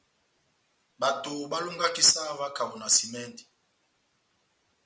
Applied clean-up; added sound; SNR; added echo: none; none; none; none.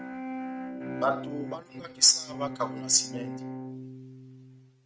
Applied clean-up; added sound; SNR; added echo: neural mask model RNNoise.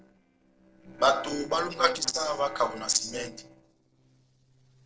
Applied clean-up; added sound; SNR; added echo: neural separator model SepFormer DNS4.